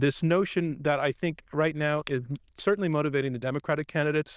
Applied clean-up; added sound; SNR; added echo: neural diffusion model UNIVERSE++.